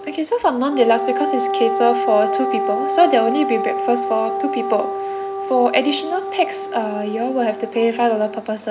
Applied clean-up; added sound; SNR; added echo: none; Wind instrument, woodwind instrument; 4 dB; none.